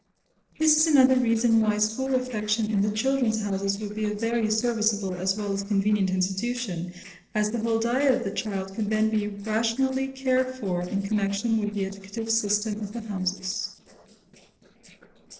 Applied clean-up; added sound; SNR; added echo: neural separator model SepFormer DNS4.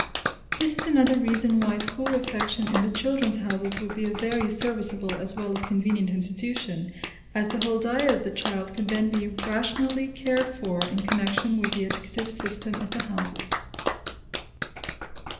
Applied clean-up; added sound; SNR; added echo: none; Clapping; 7 dB; reverberation time 0.8 s.